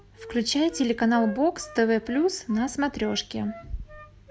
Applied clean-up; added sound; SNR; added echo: none; Wind instrument, woodwind instrument; 19 dB; none.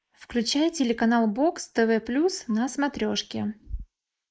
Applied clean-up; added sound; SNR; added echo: neural mask model Resemble Enhance denoiser.